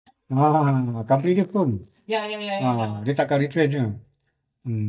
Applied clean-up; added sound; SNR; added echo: neural mask model DeepFilterNet 3.